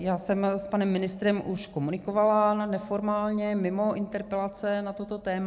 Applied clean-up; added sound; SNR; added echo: none; none; none; none.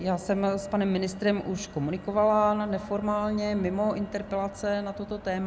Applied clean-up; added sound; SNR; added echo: none; Motor vehicle (road); 18 dB; none.